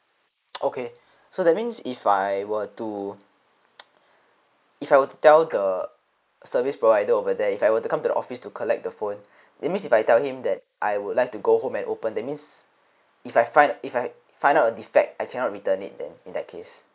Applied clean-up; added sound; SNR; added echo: neural mask model Resemble Enhance denoiser.